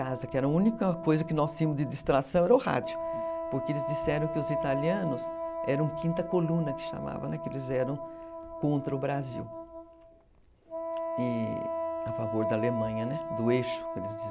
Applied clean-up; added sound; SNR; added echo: none; Wind instrument, woodwind instrument; 5 dB; none.